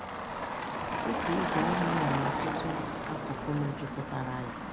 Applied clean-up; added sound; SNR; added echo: none; Motor vehicle (road); -3 dB; none.